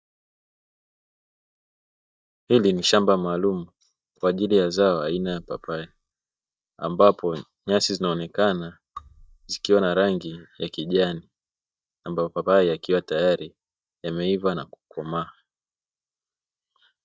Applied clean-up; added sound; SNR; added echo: neural mask model DeepFilterNet 3.